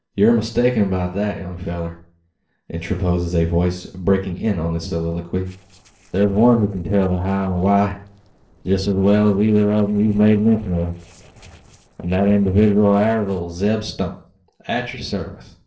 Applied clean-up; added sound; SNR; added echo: neural separator model SepFormer DNS4.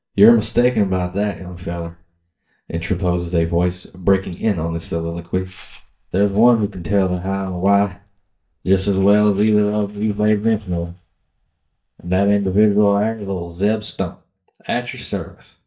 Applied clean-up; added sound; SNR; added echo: neural mask model DeepFilterNet 3.